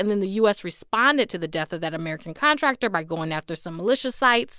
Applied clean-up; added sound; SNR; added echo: none; none; none; none.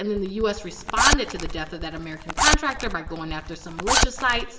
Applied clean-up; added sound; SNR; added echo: none; Zipper (clothing); -2 dB; reverberation time 2.9 s.